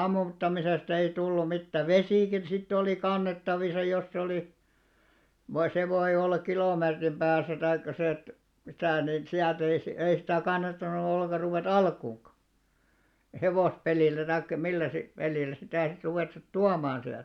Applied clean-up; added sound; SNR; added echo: none; none; none; none.